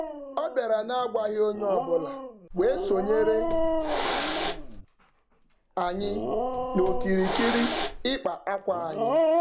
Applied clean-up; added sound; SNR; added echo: none; Hiss + Dog; 1 dB; none.